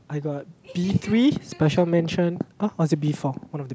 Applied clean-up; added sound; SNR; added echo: none; none; none; none.